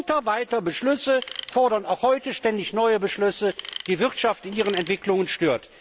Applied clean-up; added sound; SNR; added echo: none; Tools; 12 dB; none.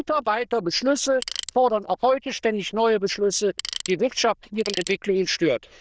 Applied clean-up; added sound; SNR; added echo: neural diffusion model UNIVERSE++.